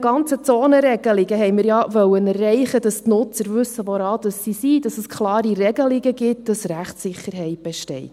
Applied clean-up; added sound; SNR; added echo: none; none; none; none.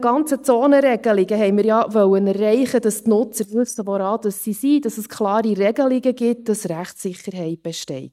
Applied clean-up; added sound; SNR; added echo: neural mask model DeepFilterNet 3.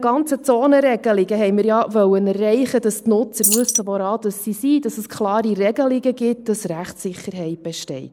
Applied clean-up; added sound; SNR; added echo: neural mask model Resemble Enhance denoiser.